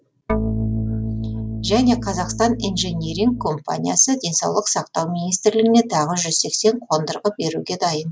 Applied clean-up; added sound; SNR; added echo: none; Organ; 4 dB; none.